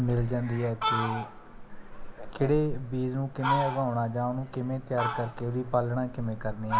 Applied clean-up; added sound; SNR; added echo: none; Fowl; 5 dB; none.